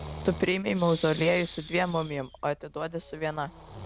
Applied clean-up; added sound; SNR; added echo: none; Breathing; 9 dB; none.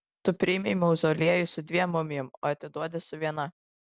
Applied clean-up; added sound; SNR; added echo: none; none; none; none.